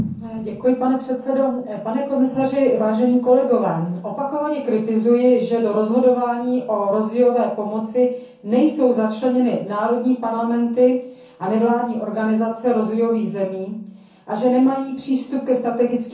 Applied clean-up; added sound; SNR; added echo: none; none; none; reverberation time 0.6 s.